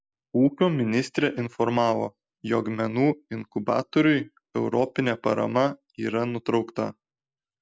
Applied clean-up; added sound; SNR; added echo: none; none; none; none.